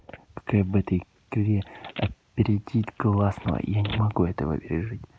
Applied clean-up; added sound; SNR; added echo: none; Telephone; 19 dB; none.